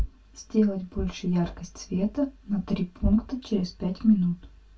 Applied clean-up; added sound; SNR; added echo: none; none; none; reverberation time 0.2 s.